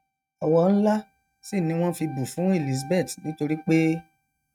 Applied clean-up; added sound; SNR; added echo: neural mask model RNNoise.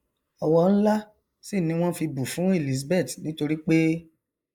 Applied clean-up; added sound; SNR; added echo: neural mask model Resemble Enhance denoiser.